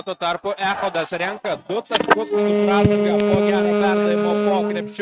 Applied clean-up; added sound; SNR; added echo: neural mask model RNNoise.